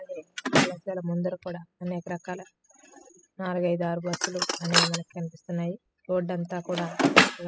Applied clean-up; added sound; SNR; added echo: classical method spectral subtraction.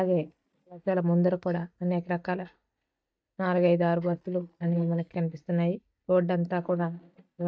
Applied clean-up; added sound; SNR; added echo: neural mask model DeepFilterNet 3.